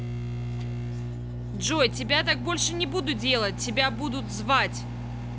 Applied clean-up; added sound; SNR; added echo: none; Microwave oven; 5 dB; none.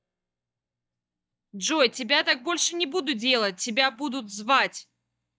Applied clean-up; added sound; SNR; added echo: neural mask model DeepFilterNet 3.